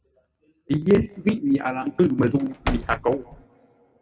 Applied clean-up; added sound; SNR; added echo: none; Slam / Wood; 10 dB; reverberation time 1.0 s.